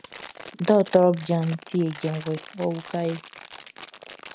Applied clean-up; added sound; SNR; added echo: none; Crumpling, crinkling; 16 dB; none.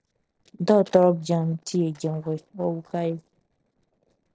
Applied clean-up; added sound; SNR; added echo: neural separator model SepFormer DNS4.